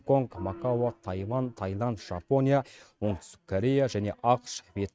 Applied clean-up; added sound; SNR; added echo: neural mask model RNNoise.